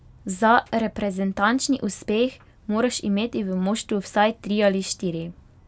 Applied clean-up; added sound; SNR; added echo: none; none; none; none.